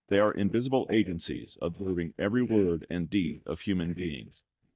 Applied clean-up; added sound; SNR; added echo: neural mask model DeepFilterNet 3.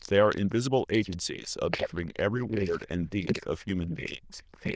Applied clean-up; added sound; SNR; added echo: neural diffusion model UNIVERSE++.